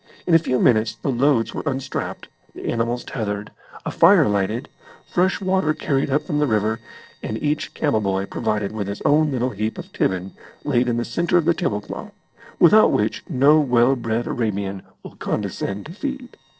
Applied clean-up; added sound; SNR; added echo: neural separator model SepFormer DNS4.